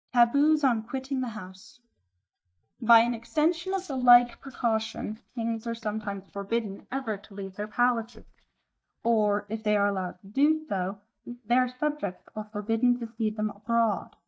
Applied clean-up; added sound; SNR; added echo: neural mask model DeepFilterNet 3.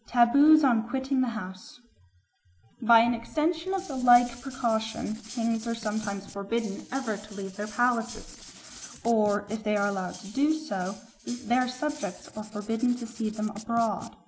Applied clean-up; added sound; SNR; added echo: none; Writing + Cutlery, silverware; 19 dB; none.